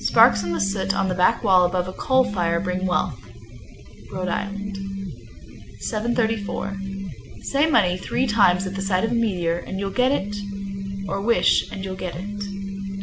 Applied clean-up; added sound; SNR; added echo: none; Telephone; 7 dB; none.